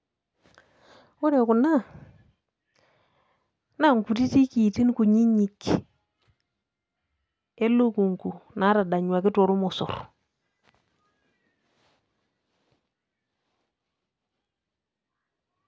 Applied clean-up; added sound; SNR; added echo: none; none; none; none.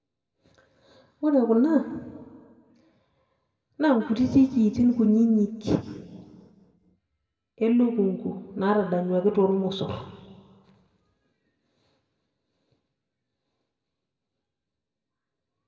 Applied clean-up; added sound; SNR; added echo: none; none; none; reverberation time 1.4 s.